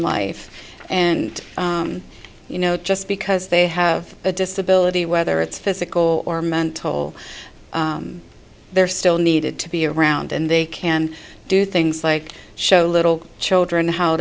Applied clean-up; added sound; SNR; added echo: none; none; none; none.